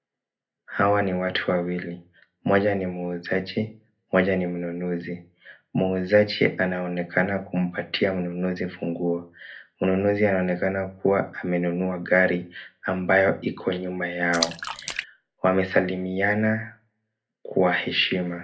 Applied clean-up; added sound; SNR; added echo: none; Splash, splatter; 10 dB; reverberation time 0.3 s.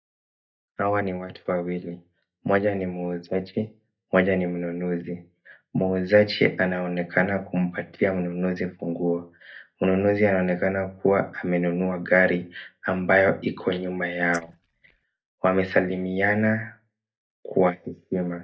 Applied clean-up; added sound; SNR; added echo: neural mask model DeepFilterNet 3.